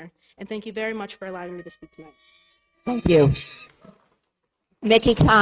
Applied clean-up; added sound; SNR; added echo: neural mask model RNNoise.